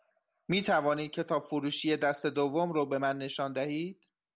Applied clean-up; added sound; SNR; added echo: none; none; none; none.